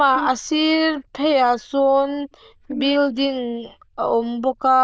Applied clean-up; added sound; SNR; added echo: neural diffusion model UNIVERSE++.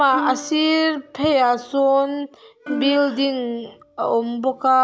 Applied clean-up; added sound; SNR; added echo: none; Plucked string instrument; 14 dB; none.